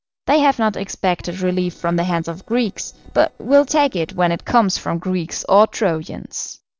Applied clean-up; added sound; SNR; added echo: neural separator model SepFormer DNS4.